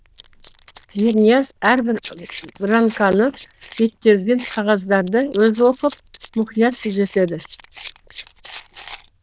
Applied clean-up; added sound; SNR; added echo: neural diffusion model UNIVERSE++.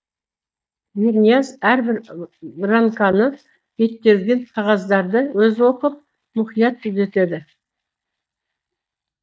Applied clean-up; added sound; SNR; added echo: neural mask model DeepFilterNet 3.